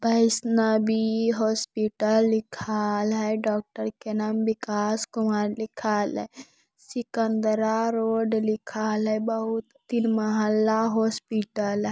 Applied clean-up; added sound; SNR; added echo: none; none; none; none.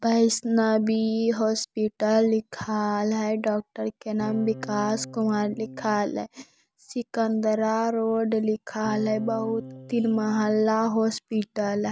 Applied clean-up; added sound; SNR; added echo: none; Electric guitar / Strum; 14 dB; none.